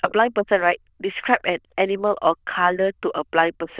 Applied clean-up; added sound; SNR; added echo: neural diffusion model UNIVERSE++.